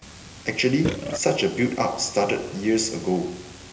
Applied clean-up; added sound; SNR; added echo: none; Burping, eructation; 12 dB; reverberation time 1.4 s.